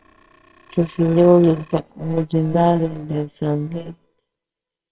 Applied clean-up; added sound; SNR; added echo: neural separator model SepFormer WHAMR!.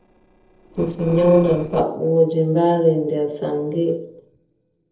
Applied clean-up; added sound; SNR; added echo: neural separator model SepFormer DNS4.